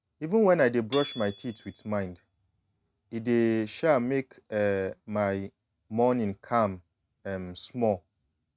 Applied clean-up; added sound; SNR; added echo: neural mask model RNNoise.